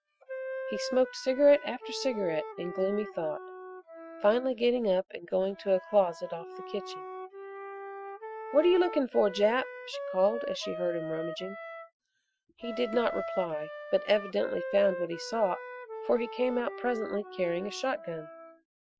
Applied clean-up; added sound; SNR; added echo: classical method Wiener filter.